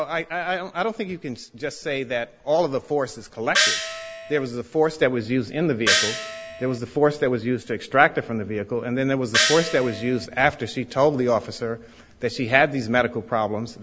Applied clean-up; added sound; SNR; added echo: none; Gong; 0 dB; none.